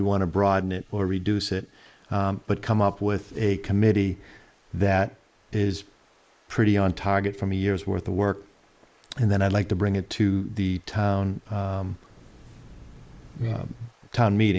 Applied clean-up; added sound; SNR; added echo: neural mask model Resemble Enhance denoiser.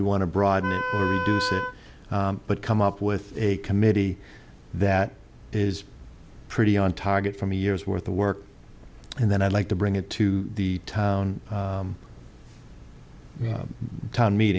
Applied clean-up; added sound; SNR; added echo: none; Wind instrument, woodwind instrument; 3 dB; none.